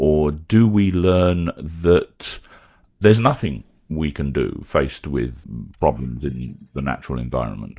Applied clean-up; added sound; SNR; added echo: neural mask model DeepFilterNet 3.